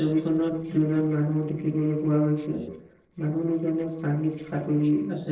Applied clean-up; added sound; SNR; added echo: neural separator model SepFormer DNS4.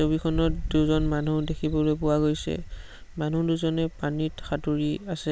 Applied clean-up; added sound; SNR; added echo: none; none; none; none.